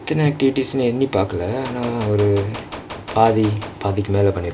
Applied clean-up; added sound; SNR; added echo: none; Gunshot, gunfire; 14 dB; none.